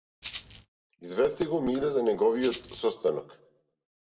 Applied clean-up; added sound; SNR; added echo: none; Rattle (instrument); 9 dB; reverberation time 0.6 s.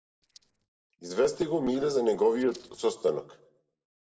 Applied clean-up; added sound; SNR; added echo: neural separator model SepFormer DNS4.